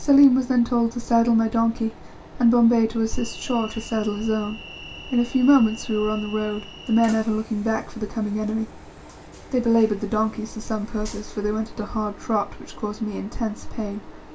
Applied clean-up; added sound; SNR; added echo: none; Train; 19 dB; reverberation time 0.2 s.